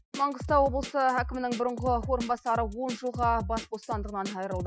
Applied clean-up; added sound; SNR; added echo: classical method Wiener filter.